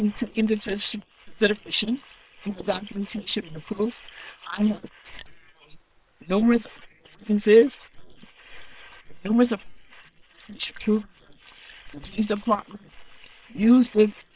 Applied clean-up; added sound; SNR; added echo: neural separator model SepFormer WHAM!.